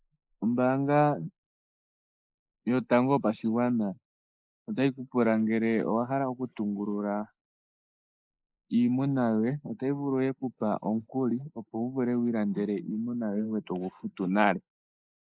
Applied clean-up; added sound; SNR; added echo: neural mask model Resemble Enhance denoiser.